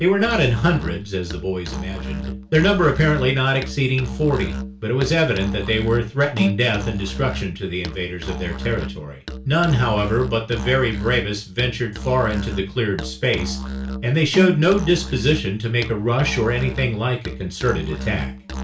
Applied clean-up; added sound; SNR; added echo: none; Musical instrument; 8 dB; reverberation time 0.3 s.